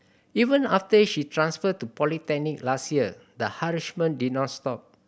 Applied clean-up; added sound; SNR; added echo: none; none; none; none.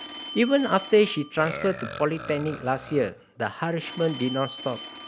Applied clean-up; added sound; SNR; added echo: none; Burping, eructation + Telephone; 13 dB; none.